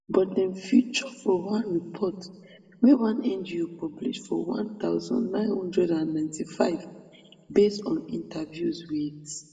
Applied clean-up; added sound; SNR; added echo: none; none; none; reverberation time 0.9 s.